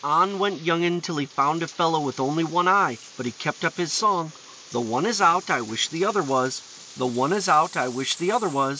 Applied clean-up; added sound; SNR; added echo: neural mask model Resemble Enhance denoiser.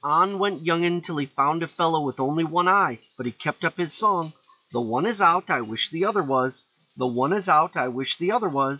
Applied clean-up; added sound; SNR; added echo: classical method log-MMSE.